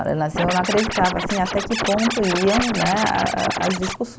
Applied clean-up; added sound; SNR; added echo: none; Scratching (performance technique); 4 dB; none.